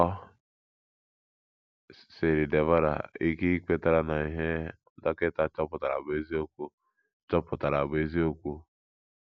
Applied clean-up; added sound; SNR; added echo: none; none; none; none.